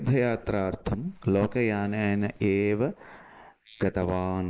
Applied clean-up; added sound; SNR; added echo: neural mask model Resemble Enhance denoiser.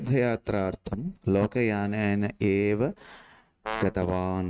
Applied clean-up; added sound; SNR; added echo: neural mask model RNNoise.